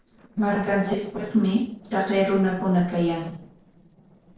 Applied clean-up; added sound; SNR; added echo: neural separator model SepFormer DNS4.